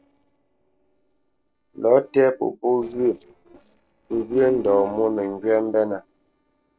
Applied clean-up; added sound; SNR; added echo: neural separator model SepFormer DNS4.